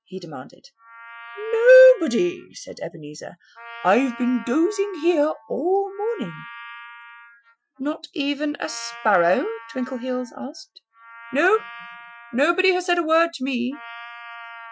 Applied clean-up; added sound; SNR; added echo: classical method Wiener filter.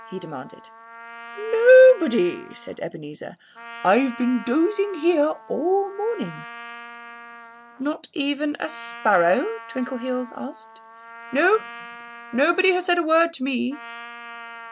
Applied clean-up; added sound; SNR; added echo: none; Trumpet; 18 dB; none.